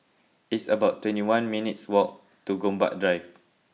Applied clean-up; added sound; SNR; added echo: none; none; none; none.